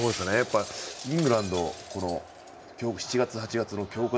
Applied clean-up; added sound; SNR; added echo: none; Shatter; 14 dB; none.